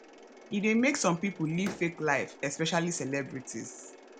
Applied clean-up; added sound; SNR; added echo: none; Mechanisms + Slam; 18 dB; none.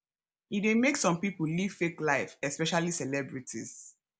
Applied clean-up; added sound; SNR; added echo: none; none; none; none.